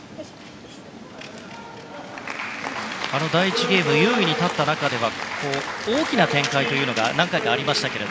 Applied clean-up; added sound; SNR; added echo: none; none; none; none.